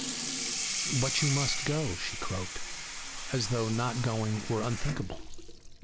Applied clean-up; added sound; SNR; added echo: none; Sink (filling or washing) / Water tap, faucet; 4 dB; none.